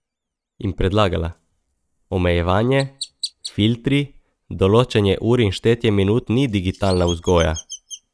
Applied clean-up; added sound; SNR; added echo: neural mask model RNNoise.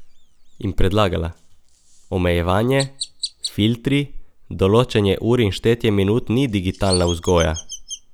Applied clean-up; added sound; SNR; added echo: none; Chirp, tweet; 17 dB; none.